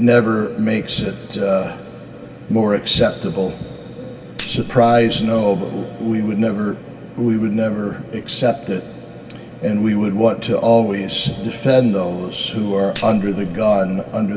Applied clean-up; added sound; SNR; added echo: none; Tambourine; 17 dB; reverberation time 0.2 s.